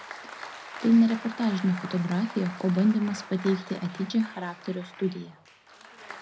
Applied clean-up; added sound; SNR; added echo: none; Applause; 15 dB; reverberation time 0.5 s.